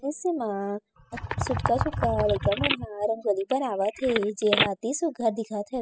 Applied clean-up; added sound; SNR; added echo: classical method spectral subtraction.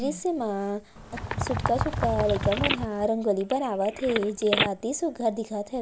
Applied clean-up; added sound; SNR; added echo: none; Bird + Telephone; 3 dB; none.